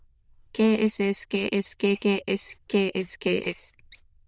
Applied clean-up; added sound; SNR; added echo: neural diffusion model UNIVERSE++.